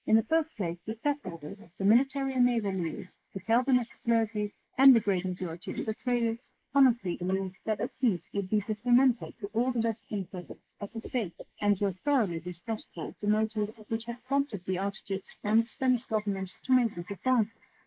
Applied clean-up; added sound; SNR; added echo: neural mask model Resemble Enhance denoiser.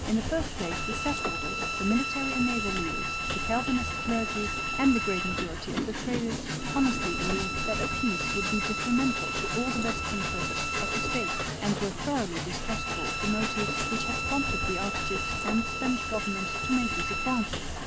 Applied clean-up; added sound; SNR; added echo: none; Train + Bowed string instrument; -1 dB; none.